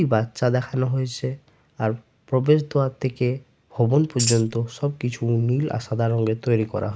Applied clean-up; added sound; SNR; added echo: none; Tambourine; 5 dB; none.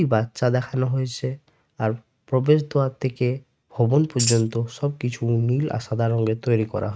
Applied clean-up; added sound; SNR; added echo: neural mask model RNNoise.